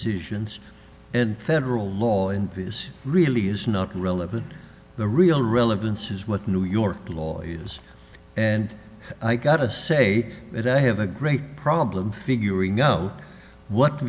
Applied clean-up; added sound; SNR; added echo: none; none; none; none.